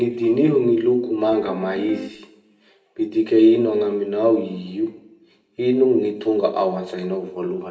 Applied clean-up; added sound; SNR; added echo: none; Guitar; 14 dB; reverberation time 0.6 s.